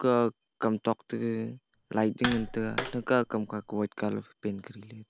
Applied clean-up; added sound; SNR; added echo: none; Tap; 8 dB; none.